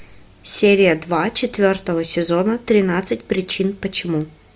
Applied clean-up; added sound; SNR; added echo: none; none; none; none.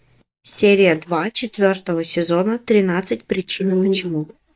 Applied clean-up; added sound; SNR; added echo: neural mask model DeepFilterNet 3.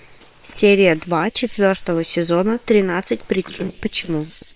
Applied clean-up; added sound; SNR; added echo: neural separator model SepFormer WHAM!.